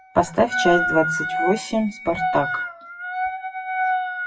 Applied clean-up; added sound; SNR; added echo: classical method WPE with log-MMSE.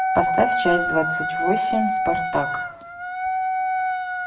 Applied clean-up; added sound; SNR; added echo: none; Wind instrument, woodwind instrument; -2 dB; reverberation time 0.6 s.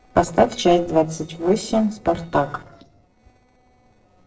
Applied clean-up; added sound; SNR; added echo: neural separator model SepFormer DNS4.